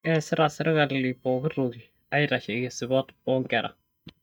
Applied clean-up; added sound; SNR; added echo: neural mask model DeepFilterNet 3.